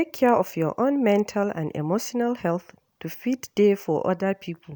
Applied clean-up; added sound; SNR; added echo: none; none; none; none.